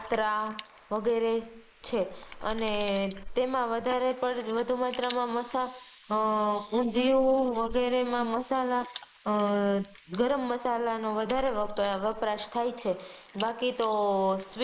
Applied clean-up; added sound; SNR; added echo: neural mask model Resemble Enhance denoiser.